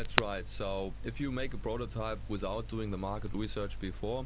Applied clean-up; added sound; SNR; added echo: none; Crackle; 1 dB; none.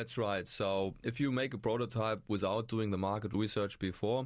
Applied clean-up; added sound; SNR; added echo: none; none; none; none.